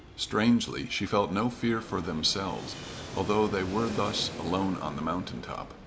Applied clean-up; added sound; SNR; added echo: none; Fixed-wing aircraft, airplane; 12 dB; none.